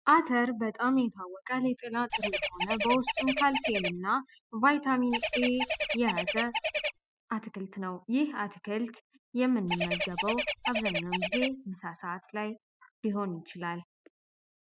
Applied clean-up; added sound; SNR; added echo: classical method spectral subtraction.